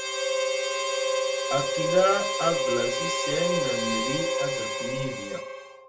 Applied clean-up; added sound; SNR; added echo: none; Harmonica; -3 dB; reverberation time 0.2 s.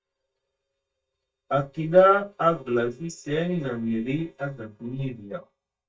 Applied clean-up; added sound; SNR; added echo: neural mask model DeepFilterNet 3.